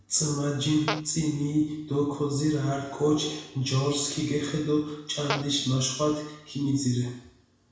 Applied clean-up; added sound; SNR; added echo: none; Fart; 10 dB; reverberation time 0.7 s.